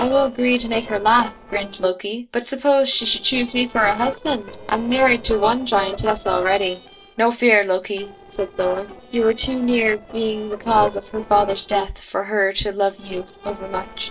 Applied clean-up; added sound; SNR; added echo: neural separator model SepFormer DNS4.